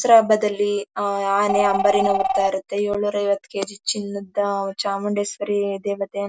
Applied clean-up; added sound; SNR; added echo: none; Telephone; 6 dB; none.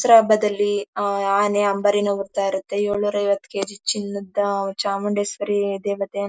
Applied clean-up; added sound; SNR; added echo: neural mask model Resemble Enhance denoiser.